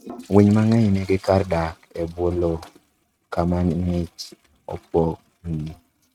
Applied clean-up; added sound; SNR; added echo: neural mask model RNNoise.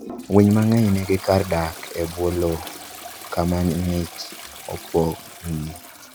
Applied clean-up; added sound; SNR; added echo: none; Toilet flush; 15 dB; none.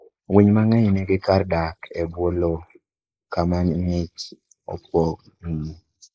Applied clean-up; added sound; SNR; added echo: neural mask model Resemble Enhance denoiser.